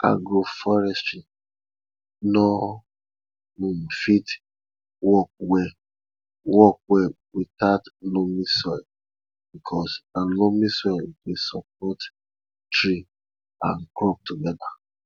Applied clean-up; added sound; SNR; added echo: none; none; none; none.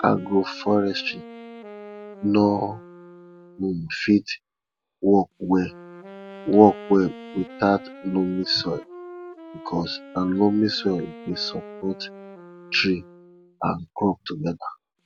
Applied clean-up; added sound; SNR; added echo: none; Wind instrument, woodwind instrument; 18 dB; none.